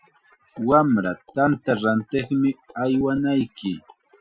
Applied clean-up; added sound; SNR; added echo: classical method Wiener filter.